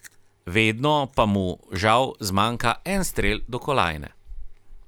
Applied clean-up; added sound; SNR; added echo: none; Chewing, mastication; 12 dB; none.